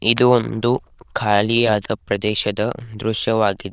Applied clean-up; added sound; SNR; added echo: neural diffusion model UNIVERSE++.